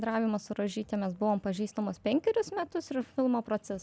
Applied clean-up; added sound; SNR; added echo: none; none; none; none.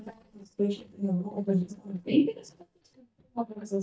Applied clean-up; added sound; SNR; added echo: neural mask model DeepFilterNet 3.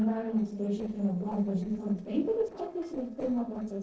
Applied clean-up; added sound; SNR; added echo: neural separator model SepFormer DNS4.